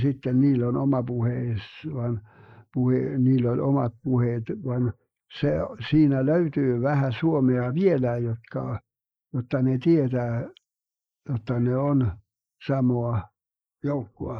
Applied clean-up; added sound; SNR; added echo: neural mask model Resemble Enhance denoiser.